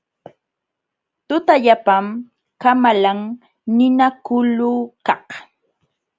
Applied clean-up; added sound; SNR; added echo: none; none; none; none.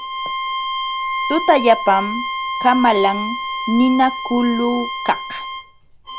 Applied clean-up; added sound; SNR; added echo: none; Bowed string instrument; 5 dB; none.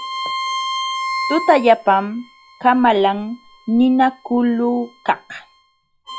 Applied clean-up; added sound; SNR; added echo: classical method log-MMSE.